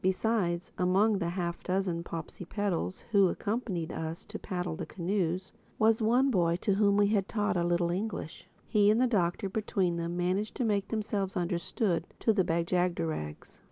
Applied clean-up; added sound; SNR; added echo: none; none; none; none.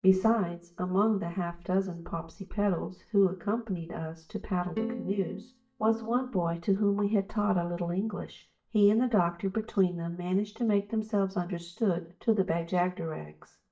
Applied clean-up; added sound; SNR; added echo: neural mask model DeepFilterNet 3.